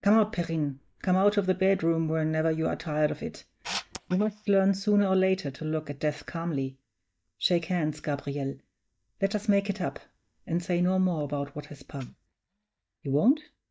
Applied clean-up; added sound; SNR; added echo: neural mask model DeepFilterNet 3.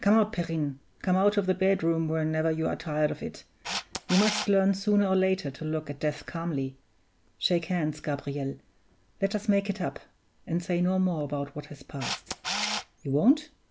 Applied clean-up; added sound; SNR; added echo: none; Camera; 13 dB; none.